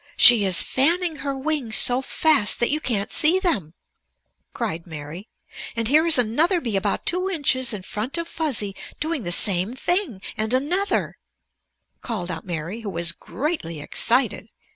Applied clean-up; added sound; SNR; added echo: none; none; none; none.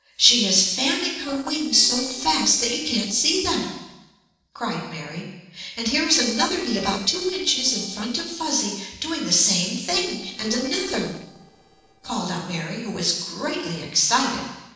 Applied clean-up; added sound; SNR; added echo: neural separator model SepFormer DNS4.